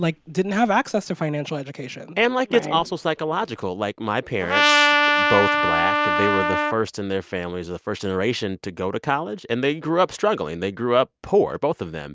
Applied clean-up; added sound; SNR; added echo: none; Trumpet; -4 dB; none.